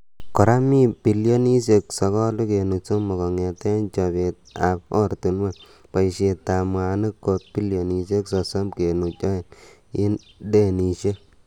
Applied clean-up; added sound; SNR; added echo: none; none; none; none.